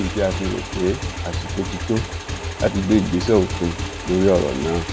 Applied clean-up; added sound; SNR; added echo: none; Motorcycle / Engine; 5 dB; none.